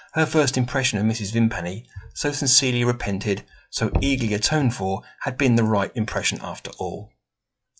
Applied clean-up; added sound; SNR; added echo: classical method log-MMSE.